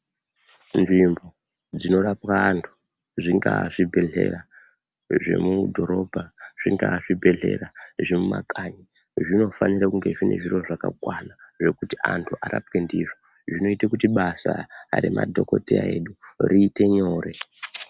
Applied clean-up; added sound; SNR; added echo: none; none; none; none.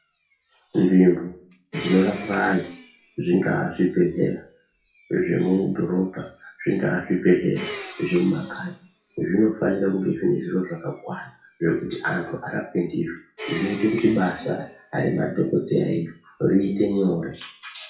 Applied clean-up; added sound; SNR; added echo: classical method WPE with log-MMSE.